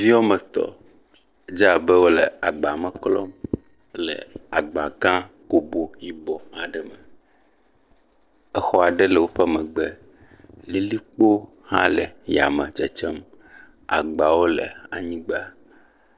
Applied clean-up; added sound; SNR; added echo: neural separator model SepFormer DNS4.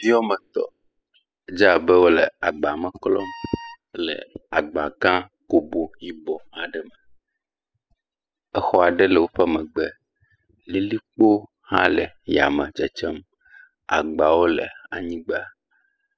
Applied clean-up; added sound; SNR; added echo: classical method spectral subtraction.